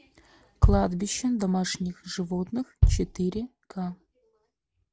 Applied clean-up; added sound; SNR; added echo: none; Bass drum; -2 dB; none.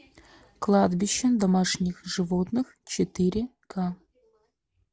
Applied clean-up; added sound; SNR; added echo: none; none; none; none.